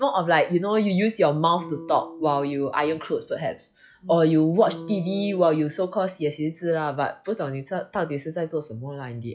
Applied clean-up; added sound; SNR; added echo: classical method log-MMSE.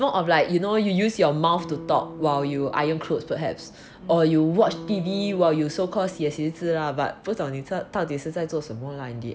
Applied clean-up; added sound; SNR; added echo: none; Electric guitar; 16 dB; none.